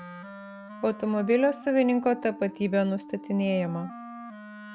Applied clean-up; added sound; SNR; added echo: none; Wind instrument, woodwind instrument; 15 dB; none.